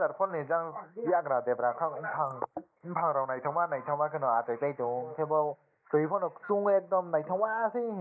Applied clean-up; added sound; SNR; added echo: neural mask model Resemble Enhance denoiser.